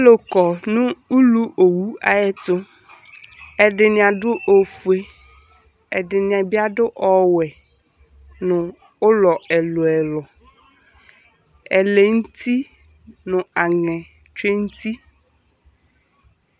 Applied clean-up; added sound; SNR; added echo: none; none; none; none.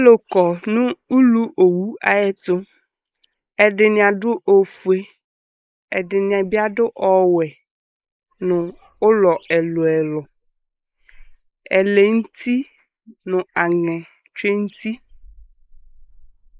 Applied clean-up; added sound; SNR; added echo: neural mask model Resemble Enhance denoiser.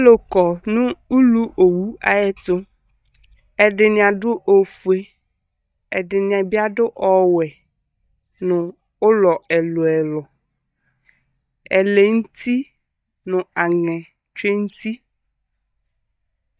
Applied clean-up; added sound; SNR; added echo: neural mask model DeepFilterNet 3.